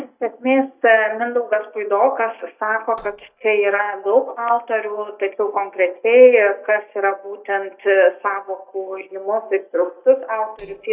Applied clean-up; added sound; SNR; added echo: neural mask model DeepFilterNet 3.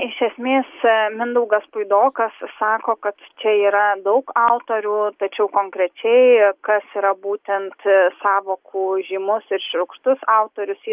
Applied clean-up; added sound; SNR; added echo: none; none; none; none.